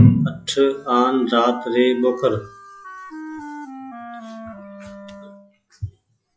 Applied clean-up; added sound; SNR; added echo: classical method log-MMSE.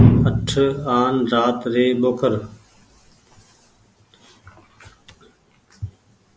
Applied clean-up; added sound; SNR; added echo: none; none; none; none.